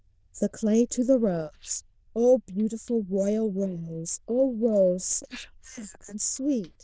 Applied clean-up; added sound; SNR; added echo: neural diffusion model UNIVERSE++.